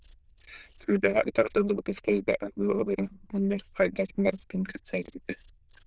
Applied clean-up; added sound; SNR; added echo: neural diffusion model UNIVERSE++.